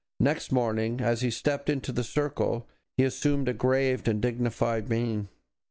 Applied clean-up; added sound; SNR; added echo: none; none; none; none.